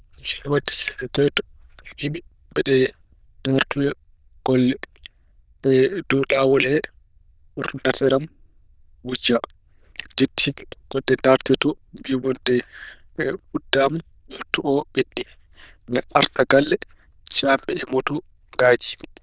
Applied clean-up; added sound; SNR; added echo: neural diffusion model UNIVERSE++.